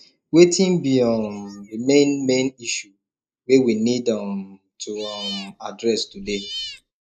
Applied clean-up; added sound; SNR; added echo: neural mask model Resemble Enhance denoiser.